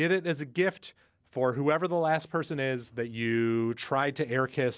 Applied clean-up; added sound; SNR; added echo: none; none; none; none.